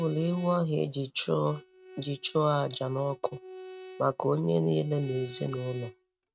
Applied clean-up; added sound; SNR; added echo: neural mask model RNNoise.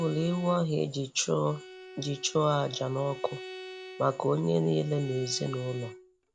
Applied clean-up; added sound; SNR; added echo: none; Bowed string instrument; 16 dB; none.